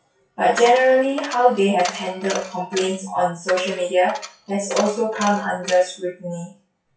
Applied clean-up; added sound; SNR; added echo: classical method WPE with log-MMSE.